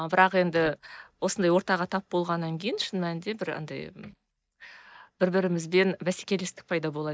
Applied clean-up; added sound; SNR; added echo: neural mask model DeepFilterNet 3.